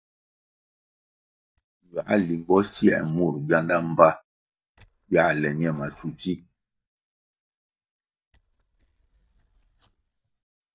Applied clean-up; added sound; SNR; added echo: neural mask model DeepFilterNet 3.